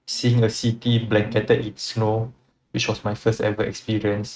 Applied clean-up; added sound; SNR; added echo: neural mask model RNNoise.